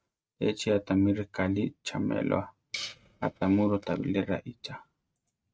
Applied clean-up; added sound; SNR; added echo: neural mask model RNNoise.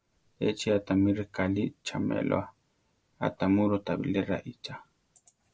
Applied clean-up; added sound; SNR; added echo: none; none; none; none.